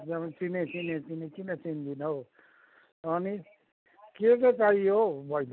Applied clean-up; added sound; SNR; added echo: none; none; none; none.